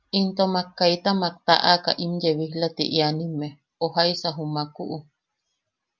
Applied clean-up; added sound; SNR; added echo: none; none; none; none.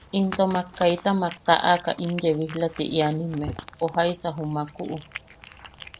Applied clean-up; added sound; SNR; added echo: none; Cat; 16 dB; none.